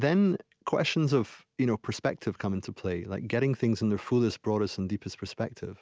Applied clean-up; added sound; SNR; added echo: none; none; none; none.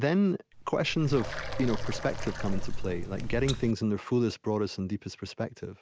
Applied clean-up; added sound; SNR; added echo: none; Water; 3 dB; none.